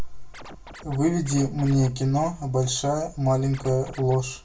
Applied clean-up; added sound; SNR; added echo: none; Scratching (performance technique); 19 dB; reverberation time 0.2 s.